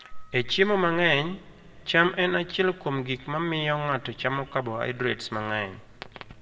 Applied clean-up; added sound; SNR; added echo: none; none; none; reverberation time 1.3 s.